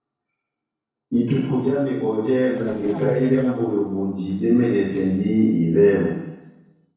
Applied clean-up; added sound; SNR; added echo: neural separator model SepFormer DNS4.